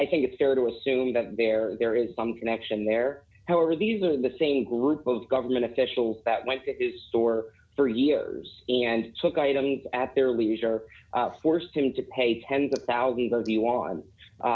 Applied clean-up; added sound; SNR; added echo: none; none; none; none.